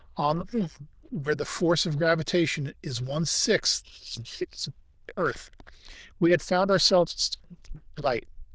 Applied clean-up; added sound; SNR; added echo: neural diffusion model UNIVERSE++.